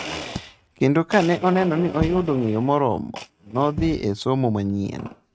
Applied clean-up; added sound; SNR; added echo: neural mask model RNNoise.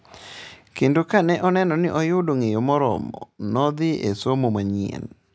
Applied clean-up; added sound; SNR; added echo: none; none; none; none.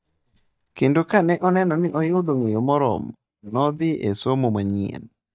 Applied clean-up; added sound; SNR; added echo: neural mask model DeepFilterNet 3.